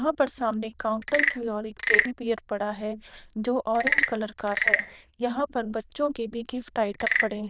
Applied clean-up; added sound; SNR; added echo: neural diffusion model UNIVERSE++.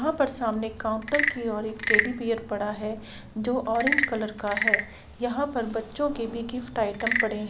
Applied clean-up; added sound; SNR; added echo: none; Wood / Percussion / Frog; 3 dB; none.